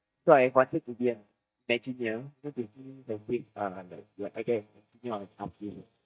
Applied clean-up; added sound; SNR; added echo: neural mask model DeepFilterNet 3.